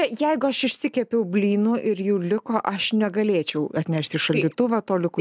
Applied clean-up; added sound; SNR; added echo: none; none; none; none.